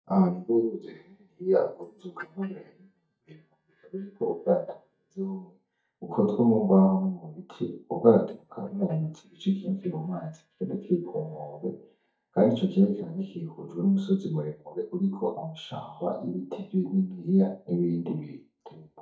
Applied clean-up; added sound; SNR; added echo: neural mask model DeepFilterNet 3.